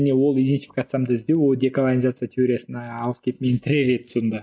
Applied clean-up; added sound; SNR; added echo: neural mask model Resemble Enhance denoiser.